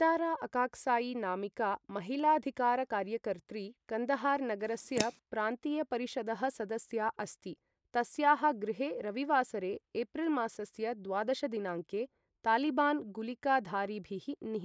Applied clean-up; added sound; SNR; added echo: neural mask model Resemble Enhance denoiser.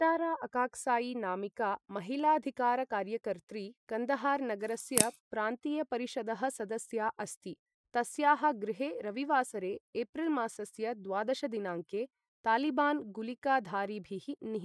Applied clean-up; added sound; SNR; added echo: classical method Wiener filter.